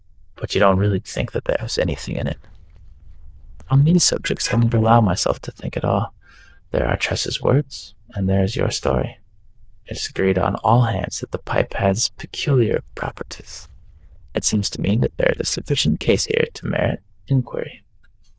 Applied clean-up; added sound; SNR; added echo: neural diffusion model UNIVERSE++.